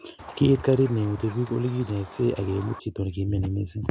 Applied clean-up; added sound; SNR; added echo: none; Chicken, rooster; 18 dB; none.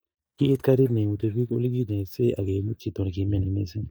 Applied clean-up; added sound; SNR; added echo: neural mask model DeepFilterNet 3.